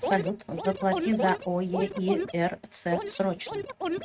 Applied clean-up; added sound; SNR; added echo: neural mask model RNNoise.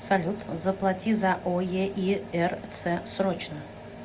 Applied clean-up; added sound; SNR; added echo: none; none; none; none.